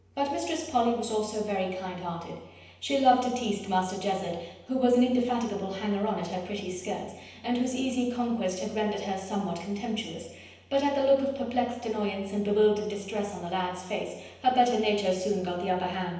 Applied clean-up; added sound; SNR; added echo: none; none; none; reverberation time 0.9 s.